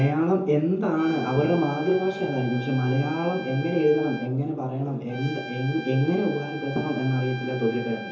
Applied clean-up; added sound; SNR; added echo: none; Trumpet; 14 dB; reverberation time 0.7 s.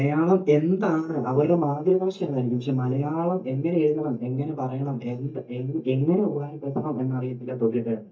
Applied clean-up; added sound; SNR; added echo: neural mask model DeepFilterNet 3.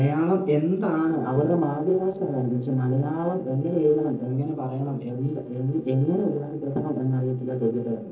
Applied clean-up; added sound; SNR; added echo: neural separator model SepFormer DNS4.